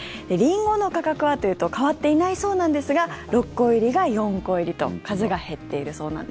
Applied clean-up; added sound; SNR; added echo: none; none; none; none.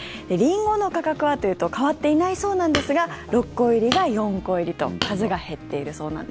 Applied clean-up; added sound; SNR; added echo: none; Hammer; 11 dB; none.